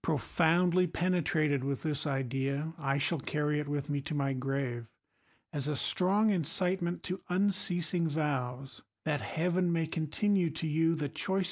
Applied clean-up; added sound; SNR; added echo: none; none; none; none.